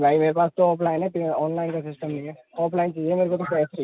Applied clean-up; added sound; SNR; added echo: none; none; none; none.